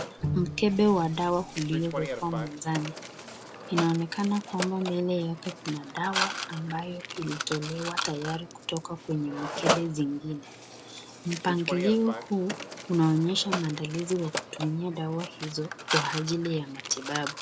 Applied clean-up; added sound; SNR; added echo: none; Bowed string instrument + Mechanisms; 6 dB; none.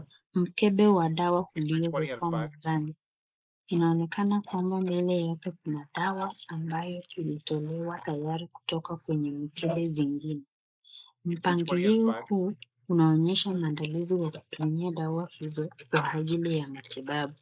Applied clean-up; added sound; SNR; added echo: neural mask model Resemble Enhance denoiser.